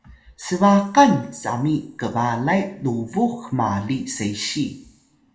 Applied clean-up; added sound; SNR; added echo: none; none; none; reverberation time 0.6 s.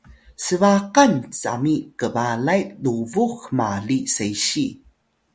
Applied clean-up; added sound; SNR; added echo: none; none; none; none.